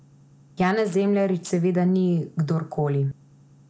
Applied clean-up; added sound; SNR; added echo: none; none; none; none.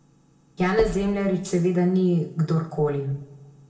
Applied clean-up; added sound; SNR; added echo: none; Knock; 15 dB; reverberation time 0.6 s.